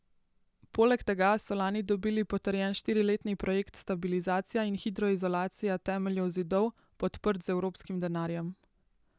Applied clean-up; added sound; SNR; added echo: none; none; none; none.